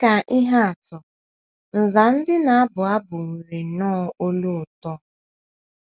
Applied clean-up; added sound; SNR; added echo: none; none; none; none.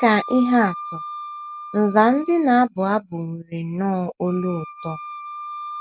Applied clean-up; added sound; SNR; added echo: none; Wind instrument, woodwind instrument; 13 dB; none.